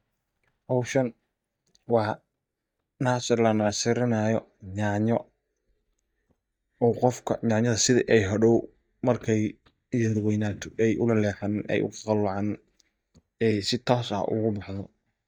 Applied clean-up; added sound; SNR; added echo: neural mask model DeepFilterNet 3.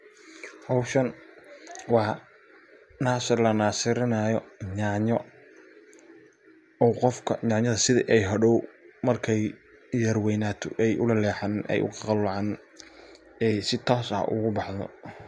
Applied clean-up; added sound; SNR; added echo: none; none; none; none.